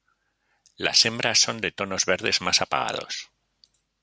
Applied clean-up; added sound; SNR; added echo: none; none; none; none.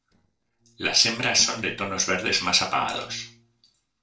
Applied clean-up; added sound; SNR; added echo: neural separator model SepFormer DNS4.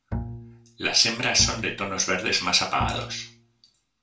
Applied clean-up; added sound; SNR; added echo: none; Bowed string instrument; 10 dB; reverberation time 0.3 s.